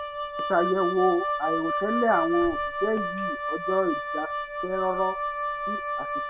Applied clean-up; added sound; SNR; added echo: none; Wind instrument, woodwind instrument; 2 dB; none.